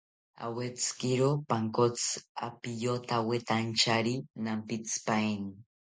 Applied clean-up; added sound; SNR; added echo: none; none; none; none.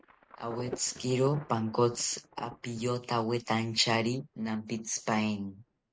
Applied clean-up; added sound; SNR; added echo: neural mask model RNNoise.